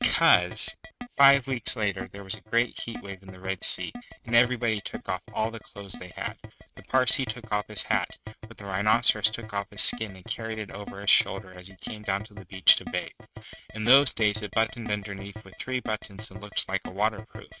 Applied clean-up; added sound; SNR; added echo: neural mask model RNNoise.